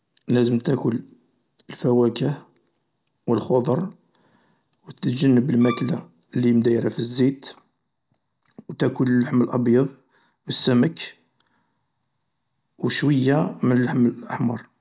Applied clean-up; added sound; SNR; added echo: none; Bowed string instrument; 13 dB; none.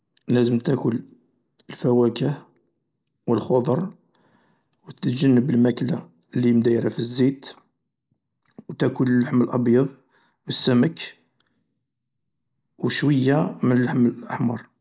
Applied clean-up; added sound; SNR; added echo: neural mask model Resemble Enhance denoiser.